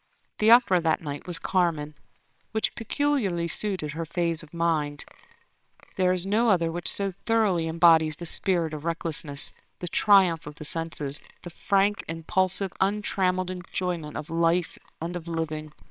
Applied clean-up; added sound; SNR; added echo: neural separator model SepFormer WHAMR!.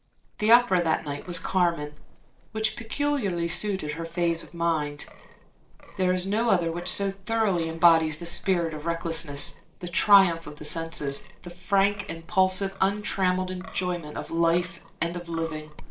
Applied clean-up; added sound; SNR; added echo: neural separator model SepFormer DNS4.